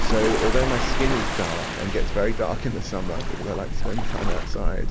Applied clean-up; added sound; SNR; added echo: none; Waves, surf; -4 dB; none.